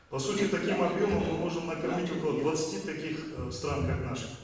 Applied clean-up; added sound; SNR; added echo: none; Train; 6 dB; reverberation time 0.9 s.